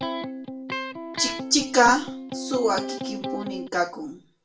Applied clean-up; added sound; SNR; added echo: none; Electric guitar; 6 dB; reverberation time 0.3 s.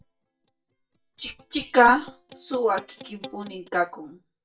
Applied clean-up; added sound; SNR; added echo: neural mask model DeepFilterNet 3.